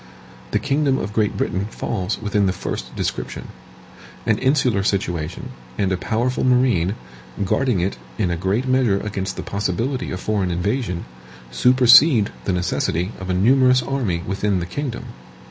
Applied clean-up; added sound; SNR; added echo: none; none; none; none.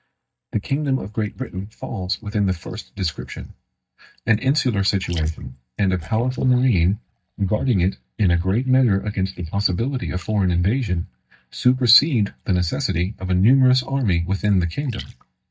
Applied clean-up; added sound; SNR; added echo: neural mask model DeepFilterNet 3.